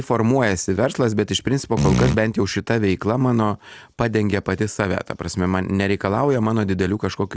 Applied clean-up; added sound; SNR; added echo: none; Fart; 1 dB; none.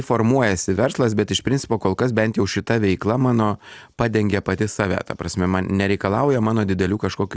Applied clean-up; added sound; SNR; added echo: none; none; none; none.